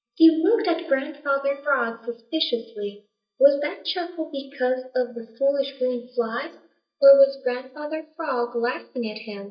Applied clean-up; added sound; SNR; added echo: neural mask model DeepFilterNet 3.